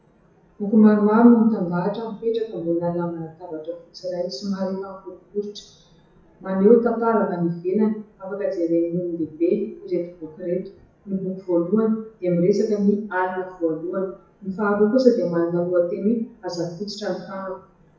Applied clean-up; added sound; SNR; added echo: classical method WPE with log-MMSE.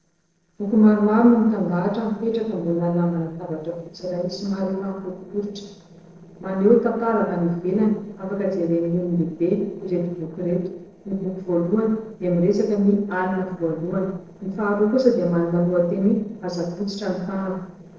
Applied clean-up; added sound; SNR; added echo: neural separator model SepFormer DNS4.